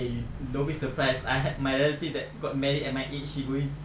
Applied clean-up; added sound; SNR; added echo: none; Microwave oven; 11 dB; none.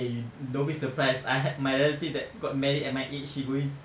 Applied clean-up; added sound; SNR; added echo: none; none; none; none.